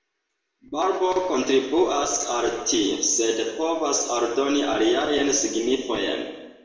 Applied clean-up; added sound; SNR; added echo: none; none; none; reverberation time 1.0 s.